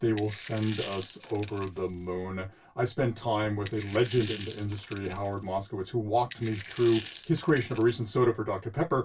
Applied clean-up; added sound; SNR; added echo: none; Coin (dropping); 7 dB; reverberation time 0.1 s.